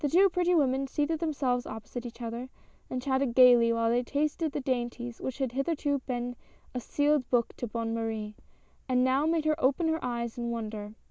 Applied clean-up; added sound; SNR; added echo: none; none; none; none.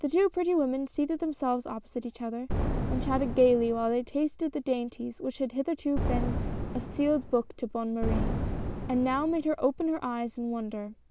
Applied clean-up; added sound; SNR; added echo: none; Boom; 3 dB; none.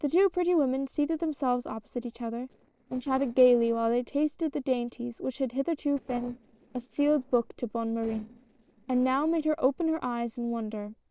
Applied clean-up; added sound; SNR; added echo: neural separator model SepFormer DNS4.